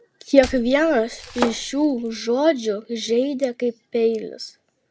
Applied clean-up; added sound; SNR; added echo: none; Domestic sounds, home sounds; 11 dB; none.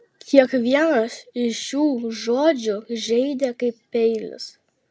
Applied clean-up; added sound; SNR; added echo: none; none; none; none.